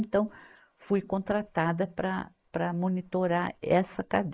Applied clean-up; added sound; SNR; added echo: neural mask model Resemble Enhance denoiser.